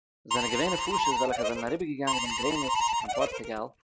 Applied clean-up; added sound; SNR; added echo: none; Harmonica; -2 dB; none.